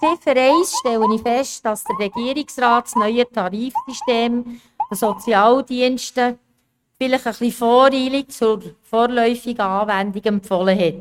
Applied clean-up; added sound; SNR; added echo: neural mask model RNNoise.